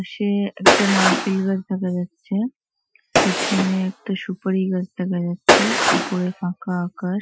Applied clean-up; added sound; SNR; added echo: classical method Wiener filter.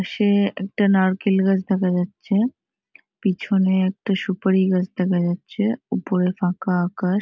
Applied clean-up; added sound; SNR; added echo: none; none; none; none.